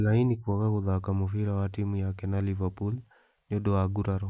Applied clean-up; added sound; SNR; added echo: none; none; none; none.